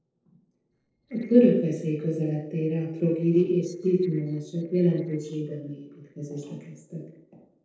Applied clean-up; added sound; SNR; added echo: neural separator model SepFormer DNS4.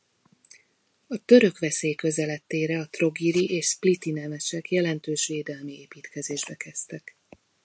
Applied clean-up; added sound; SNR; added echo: none; none; none; none.